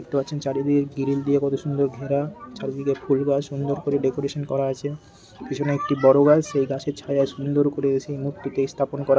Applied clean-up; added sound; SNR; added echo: none; none; none; none.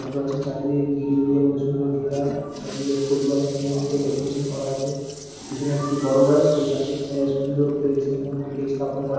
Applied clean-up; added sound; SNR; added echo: none; Toilet flush; 19 dB; reverberation time 1.2 s.